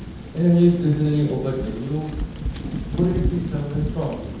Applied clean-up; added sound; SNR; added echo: none; Thunder / Rain; 6 dB; reverberation time 0.9 s.